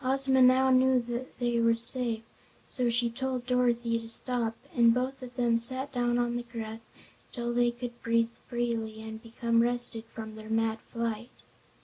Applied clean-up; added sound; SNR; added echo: none; none; none; none.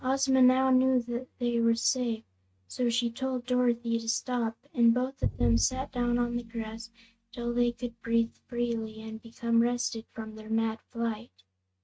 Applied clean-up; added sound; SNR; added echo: neural mask model RNNoise.